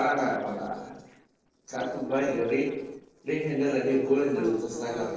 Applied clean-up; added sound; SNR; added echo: neural separator model SepFormer DNS4.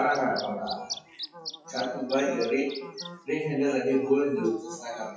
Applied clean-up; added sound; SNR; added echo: classical method WPE with log-MMSE.